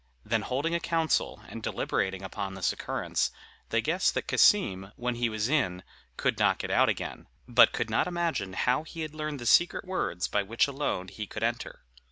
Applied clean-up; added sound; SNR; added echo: none; none; none; none.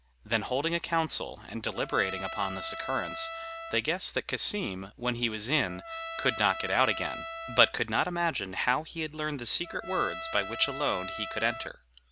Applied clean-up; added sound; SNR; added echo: none; Trumpet; 11 dB; none.